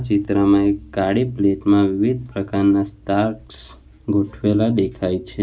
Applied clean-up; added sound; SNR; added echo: none; none; none; none.